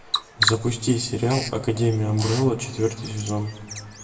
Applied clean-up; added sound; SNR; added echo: none; Bird vocalization, bird call, bird song; 8 dB; reverberation time 1.5 s.